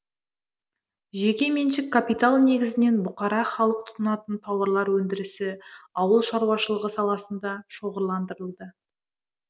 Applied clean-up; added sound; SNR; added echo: none; none; none; none.